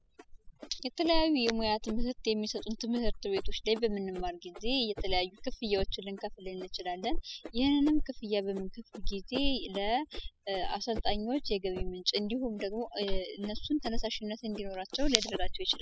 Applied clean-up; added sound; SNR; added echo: classical method spectral subtraction.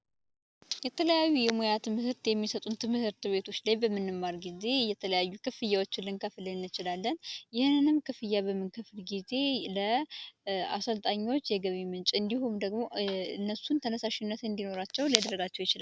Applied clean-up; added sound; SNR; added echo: none; none; none; none.